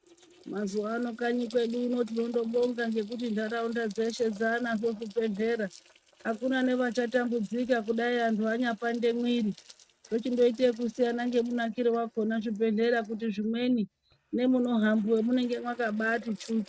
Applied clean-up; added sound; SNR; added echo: neural mask model RNNoise.